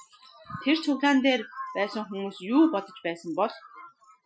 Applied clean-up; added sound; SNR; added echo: classical method Wiener filter.